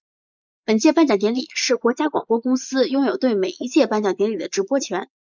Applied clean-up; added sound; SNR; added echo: neural mask model Resemble Enhance denoiser.